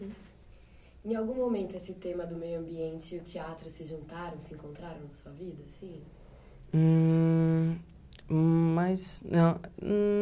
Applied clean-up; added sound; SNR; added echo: none; none; none; none.